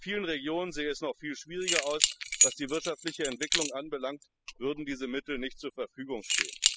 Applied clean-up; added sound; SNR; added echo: classical method spectral subtraction.